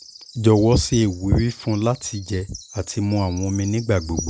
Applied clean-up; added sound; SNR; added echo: none; Bird vocalization, bird call, bird song; 18 dB; none.